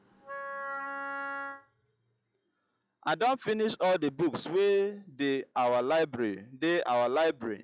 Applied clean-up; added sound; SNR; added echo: classical method log-MMSE.